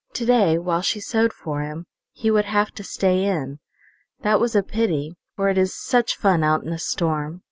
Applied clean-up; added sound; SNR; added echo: none; none; none; none.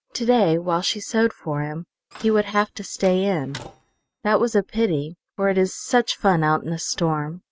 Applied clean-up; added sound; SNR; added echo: neural mask model RNNoise.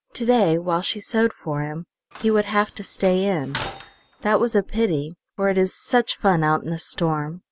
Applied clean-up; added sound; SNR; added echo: none; Slam; 14 dB; none.